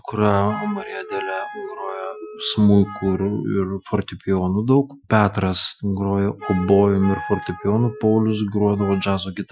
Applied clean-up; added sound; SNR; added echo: classical method Wiener filter.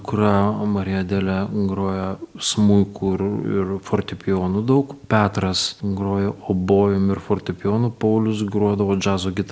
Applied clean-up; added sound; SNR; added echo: none; none; none; none.